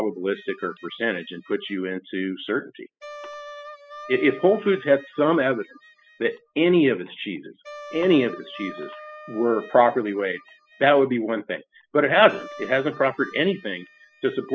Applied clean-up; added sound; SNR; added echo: classical method spectral subtraction.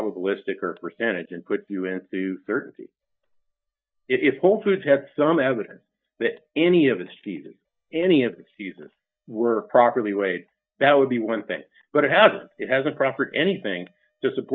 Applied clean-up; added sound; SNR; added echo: neural mask model DeepFilterNet 3.